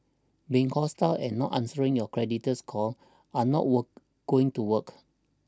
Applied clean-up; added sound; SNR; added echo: none; none; none; none.